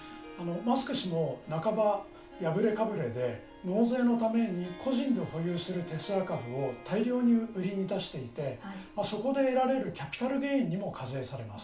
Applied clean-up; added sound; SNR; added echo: none; Harp; 20 dB; reverberation time 0.3 s.